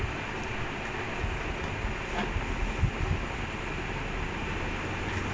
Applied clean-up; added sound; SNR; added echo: none; none; none; none.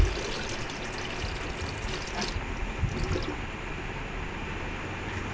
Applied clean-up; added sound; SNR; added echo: none; Sink (filling or washing) / Water tap, faucet; 2 dB; none.